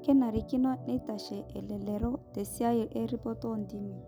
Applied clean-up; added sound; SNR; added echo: none; Organ; 14 dB; none.